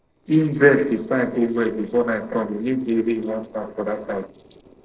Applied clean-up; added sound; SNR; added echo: neural separator model SepFormer DNS4.